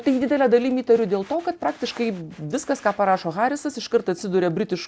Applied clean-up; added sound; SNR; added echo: none; none; none; none.